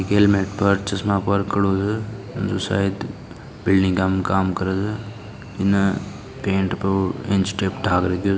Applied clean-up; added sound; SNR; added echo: none; none; none; none.